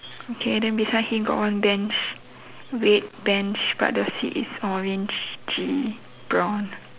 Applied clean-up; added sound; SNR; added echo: none; none; none; none.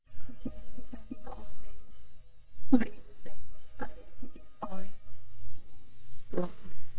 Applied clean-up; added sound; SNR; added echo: neural mask model DeepFilterNet 3.